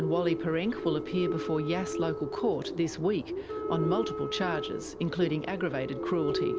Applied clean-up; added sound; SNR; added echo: none; Wind instrument, woodwind instrument + Bird; 3 dB; none.